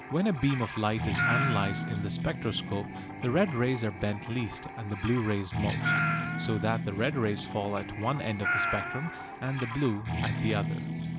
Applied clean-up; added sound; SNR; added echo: none; Meow + Guitar; 2 dB; none.